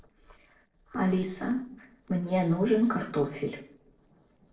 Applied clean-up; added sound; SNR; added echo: neural separator model SepFormer DNS4.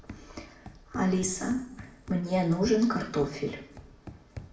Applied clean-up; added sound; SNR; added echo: none; Run; 17 dB; reverberation time 0.6 s.